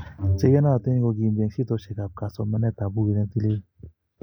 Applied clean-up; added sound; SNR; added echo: none; Bowed string instrument; 9 dB; none.